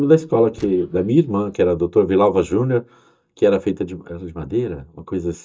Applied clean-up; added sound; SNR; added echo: neural mask model DeepFilterNet 3.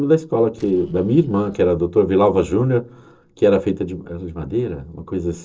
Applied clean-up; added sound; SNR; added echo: neural separator model SepFormer DNS4.